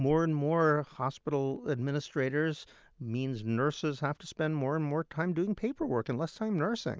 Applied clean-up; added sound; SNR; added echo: none; none; none; none.